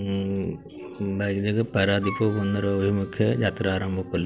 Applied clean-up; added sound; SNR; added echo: none; Wind instrument, woodwind instrument; 15 dB; none.